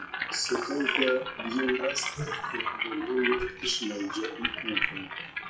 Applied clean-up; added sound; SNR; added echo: classical method WPE with log-MMSE.